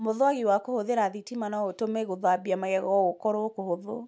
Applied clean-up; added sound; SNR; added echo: none; none; none; none.